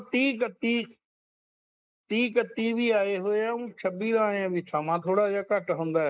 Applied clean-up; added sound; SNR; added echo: neural mask model Resemble Enhance denoiser.